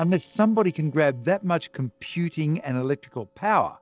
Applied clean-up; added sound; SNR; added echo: neural separator model SepFormer DNS4.